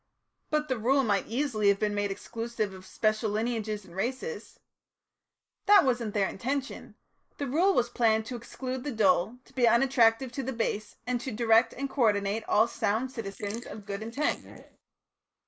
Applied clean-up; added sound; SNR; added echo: neural mask model Resemble Enhance denoiser.